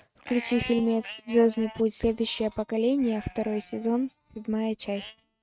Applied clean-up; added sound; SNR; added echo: neural mask model RNNoise.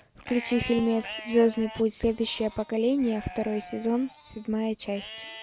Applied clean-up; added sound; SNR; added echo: none; Livestock, farm animals, working animals; 15 dB; none.